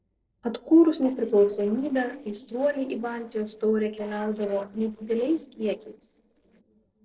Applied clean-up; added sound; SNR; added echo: neural separator model SepFormer DNS4.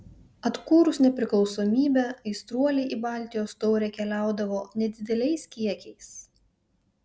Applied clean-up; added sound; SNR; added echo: none; none; none; none.